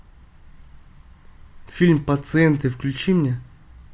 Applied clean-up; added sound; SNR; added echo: none; none; none; none.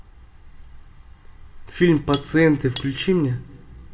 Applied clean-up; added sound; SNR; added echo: none; Cutlery, silverware; 8 dB; reverberation time 1.0 s.